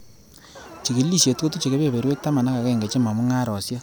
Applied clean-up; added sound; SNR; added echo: none; Alarm; 19 dB; none.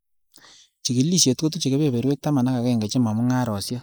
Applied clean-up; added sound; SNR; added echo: neural mask model Resemble Enhance denoiser.